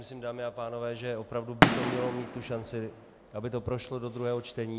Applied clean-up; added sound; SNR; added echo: none; Fireworks; -1 dB; none.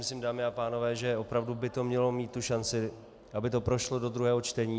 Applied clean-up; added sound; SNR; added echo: none; none; none; none.